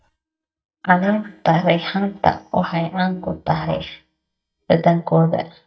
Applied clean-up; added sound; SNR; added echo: neural mask model DeepFilterNet 3.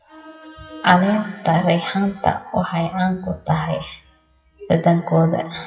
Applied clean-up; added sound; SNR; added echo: classical method WPE with log-MMSE.